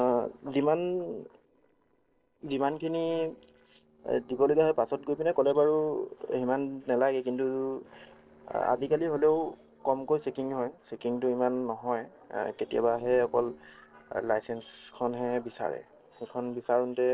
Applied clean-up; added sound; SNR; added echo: neural separator model SepFormer DNS4.